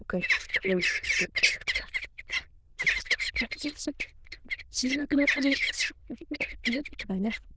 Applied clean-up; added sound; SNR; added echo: neural diffusion model UNIVERSE++.